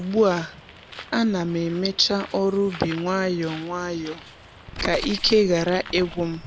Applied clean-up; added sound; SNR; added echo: none; Bird; 15 dB; none.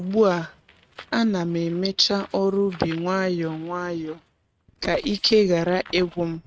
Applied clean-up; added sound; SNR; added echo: neural mask model RNNoise.